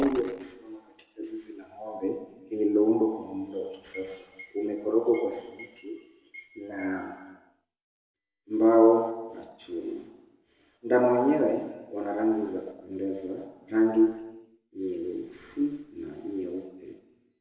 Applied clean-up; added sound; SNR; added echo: none; none; none; reverberation time 1.2 s.